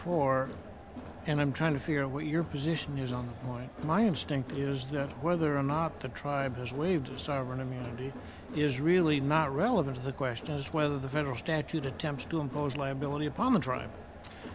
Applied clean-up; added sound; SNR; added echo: none; Crowd; 13 dB; none.